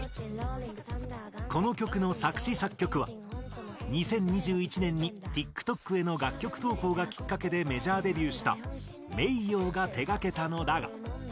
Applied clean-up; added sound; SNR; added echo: none; none; none; none.